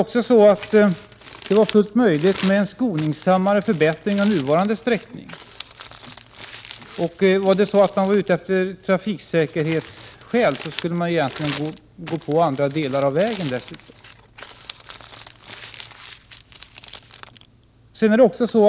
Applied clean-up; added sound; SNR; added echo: none; Crumpling, crinkling; 20 dB; none.